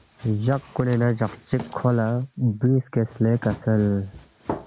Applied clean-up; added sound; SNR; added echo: none; Run; 16 dB; none.